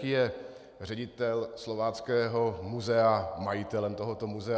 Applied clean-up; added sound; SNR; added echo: none; none; none; none.